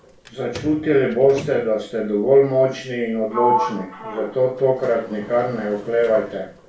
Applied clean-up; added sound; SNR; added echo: none; Sliding door; 10 dB; reverberation time 0.3 s.